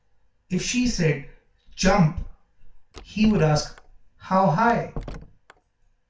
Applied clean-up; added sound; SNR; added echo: none; Door; 14 dB; reverberation time 0.3 s.